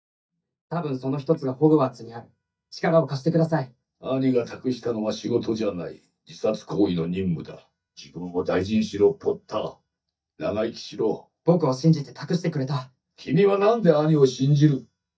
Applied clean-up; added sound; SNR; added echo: neural mask model DeepFilterNet 3.